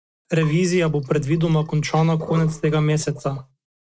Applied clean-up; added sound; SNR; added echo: neural mask model RNNoise.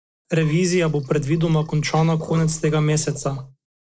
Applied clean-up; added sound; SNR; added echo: neural separator model SepFormer DNS4.